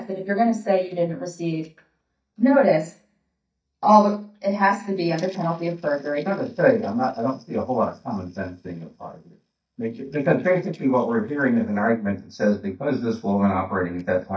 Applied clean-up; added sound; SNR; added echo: neural mask model DeepFilterNet 3.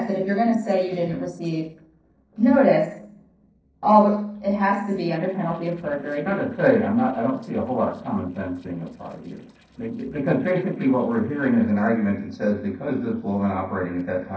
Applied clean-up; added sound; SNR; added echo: neural separator model SepFormer DNS4.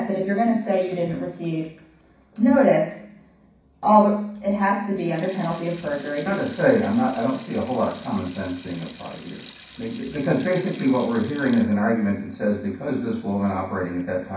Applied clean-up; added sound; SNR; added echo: none; Sink (filling or washing); 19 dB; reverberation time 0.6 s.